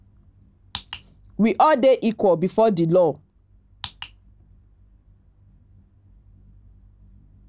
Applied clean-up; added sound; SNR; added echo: none; none; none; none.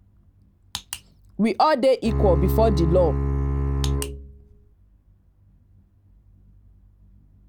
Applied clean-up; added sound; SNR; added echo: none; Bowed string instrument; -3 dB; none.